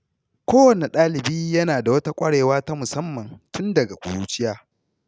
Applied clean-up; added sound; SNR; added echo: none; none; none; none.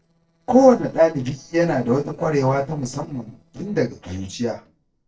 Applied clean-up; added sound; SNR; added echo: neural separator model SepFormer DNS4.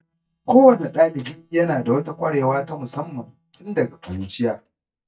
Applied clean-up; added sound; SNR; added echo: neural mask model DeepFilterNet 3.